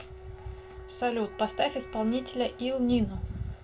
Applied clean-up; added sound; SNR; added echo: none; Wind instrument, woodwind instrument; 16 dB; reverberation time 0.2 s.